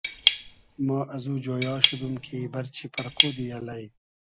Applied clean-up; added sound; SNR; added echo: none; Cutlery, silverware / Tap; -4 dB; none.